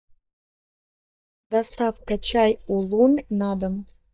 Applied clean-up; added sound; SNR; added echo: neural mask model DeepFilterNet 3.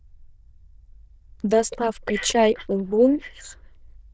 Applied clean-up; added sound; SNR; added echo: neural diffusion model UNIVERSE++.